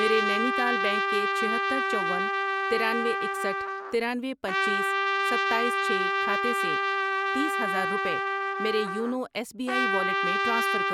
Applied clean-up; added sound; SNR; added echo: none; Trumpet; -4 dB; none.